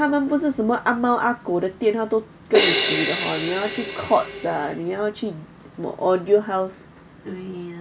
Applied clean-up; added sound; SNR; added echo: none; Crash cymbal; 2 dB; none.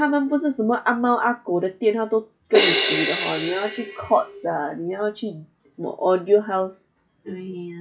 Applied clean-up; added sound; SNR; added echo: classical method log-MMSE.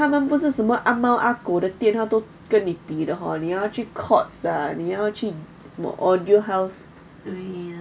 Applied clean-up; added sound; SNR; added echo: none; none; none; none.